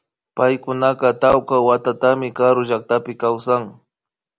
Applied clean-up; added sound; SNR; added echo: none; none; none; none.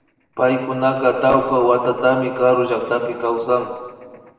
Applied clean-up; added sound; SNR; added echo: neural separator model SepFormer DNS4.